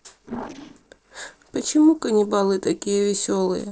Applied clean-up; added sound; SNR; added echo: neural separator model SepFormer DNS4.